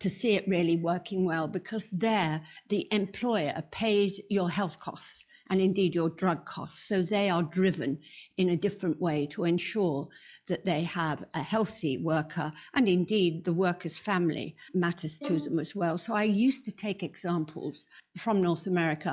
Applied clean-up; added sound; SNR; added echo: classical method log-MMSE.